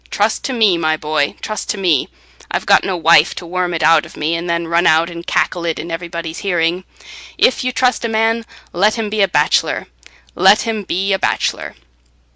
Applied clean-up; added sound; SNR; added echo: none; none; none; none.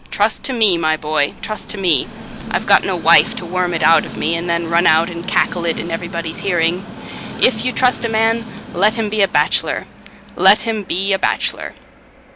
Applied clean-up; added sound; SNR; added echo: none; Train; 13 dB; none.